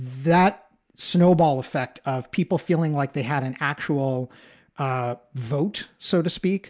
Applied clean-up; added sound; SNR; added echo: none; none; none; none.